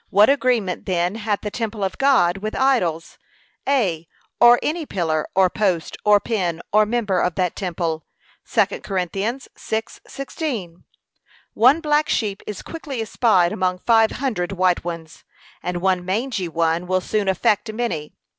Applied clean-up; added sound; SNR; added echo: none; none; none; none.